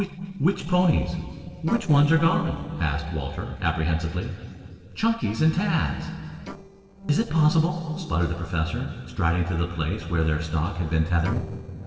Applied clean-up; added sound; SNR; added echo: neural separator model SepFormer DNS4.